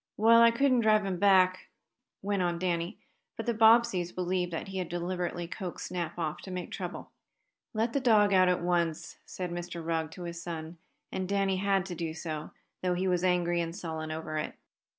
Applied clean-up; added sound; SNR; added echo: none; none; none; none.